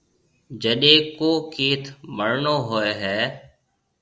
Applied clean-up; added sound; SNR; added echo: none; none; none; none.